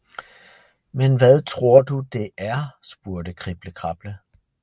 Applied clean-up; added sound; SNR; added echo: none; none; none; none.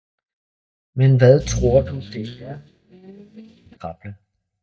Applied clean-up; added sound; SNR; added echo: neural mask model DeepFilterNet 3.